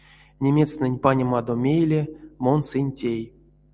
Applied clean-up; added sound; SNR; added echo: none; none; none; none.